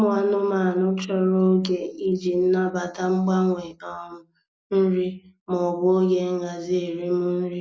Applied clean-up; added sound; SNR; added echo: none; none; none; none.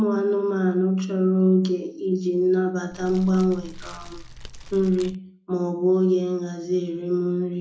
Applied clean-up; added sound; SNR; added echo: none; Fire; 17 dB; reverberation time 0.3 s.